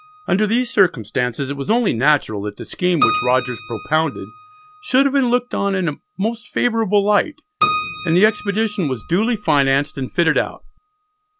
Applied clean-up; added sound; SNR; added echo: none; Keyboard (musical); 11 dB; none.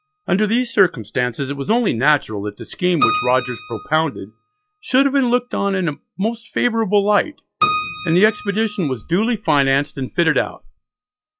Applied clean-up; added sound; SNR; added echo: classical method log-MMSE.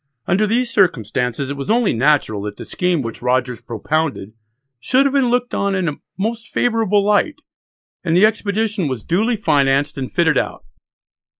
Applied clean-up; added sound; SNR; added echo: neural mask model Resemble Enhance denoiser.